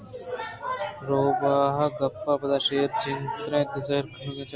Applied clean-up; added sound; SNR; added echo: none; none; none; none.